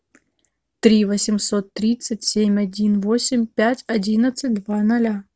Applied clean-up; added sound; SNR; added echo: none; none; none; none.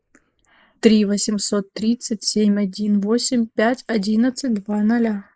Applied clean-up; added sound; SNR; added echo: neural mask model Resemble Enhance denoiser.